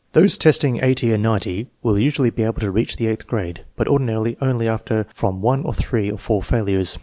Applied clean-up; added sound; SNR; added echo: none; none; none; none.